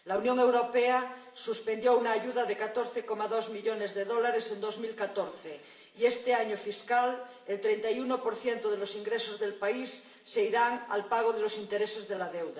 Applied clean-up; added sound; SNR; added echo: none; none; none; reverberation time 1.4 s.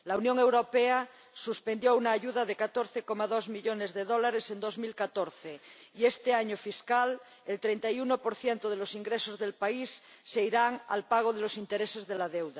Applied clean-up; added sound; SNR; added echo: none; none; none; none.